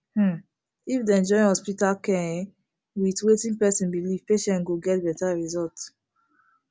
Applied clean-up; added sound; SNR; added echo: none; none; none; none.